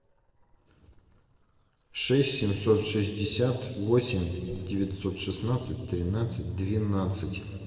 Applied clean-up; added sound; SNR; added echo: neural separator model SepFormer DNS4.